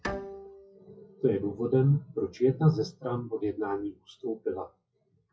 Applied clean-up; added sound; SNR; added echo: classical method WPE with log-MMSE.